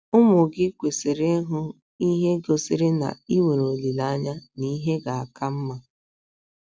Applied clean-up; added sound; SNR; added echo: none; none; none; none.